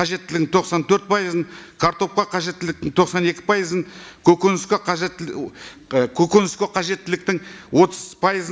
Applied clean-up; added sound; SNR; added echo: none; none; none; none.